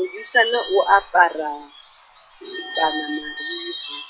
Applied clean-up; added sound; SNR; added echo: classical method log-MMSE.